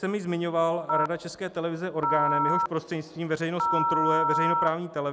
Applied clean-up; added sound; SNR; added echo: none; Telephone; -1 dB; none.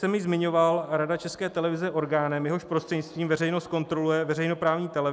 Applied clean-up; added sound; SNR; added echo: none; none; none; none.